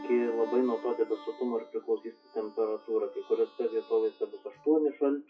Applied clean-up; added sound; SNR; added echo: classical method WPE with log-MMSE.